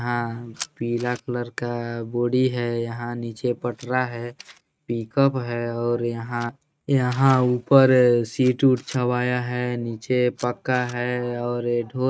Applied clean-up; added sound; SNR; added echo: neural mask model RNNoise.